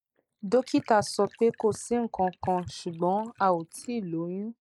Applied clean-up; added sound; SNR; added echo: neural mask model Resemble Enhance denoiser.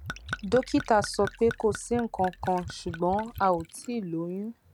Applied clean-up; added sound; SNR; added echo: none; Gurgling / Chink, clink / Liquid; 13 dB; none.